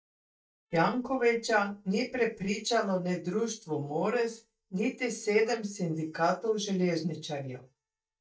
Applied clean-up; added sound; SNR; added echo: neural mask model DeepFilterNet 3.